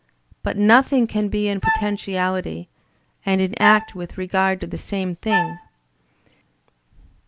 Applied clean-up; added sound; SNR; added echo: none; Wind instrument, woodwind instrument; 3 dB; none.